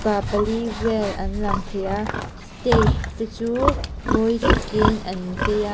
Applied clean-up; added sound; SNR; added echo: none; Livestock, farm animals, working animals; 0 dB; none.